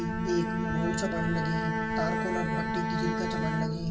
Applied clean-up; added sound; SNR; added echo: none; Bowed string instrument; 1 dB; reverberation time 2.1 s.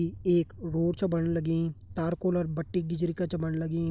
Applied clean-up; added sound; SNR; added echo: none; none; none; none.